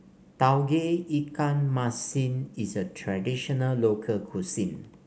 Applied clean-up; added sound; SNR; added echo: none; none; none; none.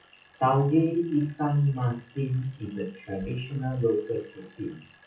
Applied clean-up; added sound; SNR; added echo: classical method WPE with log-MMSE.